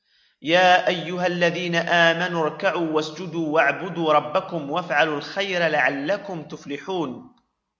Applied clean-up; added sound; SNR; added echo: none; none; none; none.